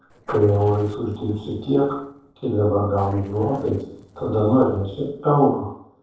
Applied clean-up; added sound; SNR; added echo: neural separator model SepFormer DNS4.